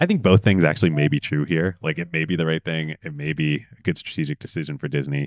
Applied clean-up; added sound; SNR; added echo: neural mask model DeepFilterNet 3.